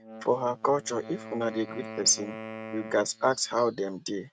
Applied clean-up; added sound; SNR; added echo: neural mask model RNNoise.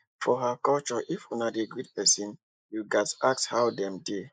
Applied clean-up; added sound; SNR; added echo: neural mask model Resemble Enhance denoiser.